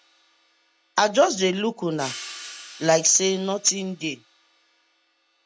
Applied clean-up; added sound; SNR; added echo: none; Hi-hat; 19 dB; none.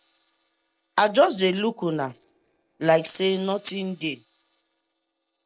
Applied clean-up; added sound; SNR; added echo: neural separator model SepFormer DNS4.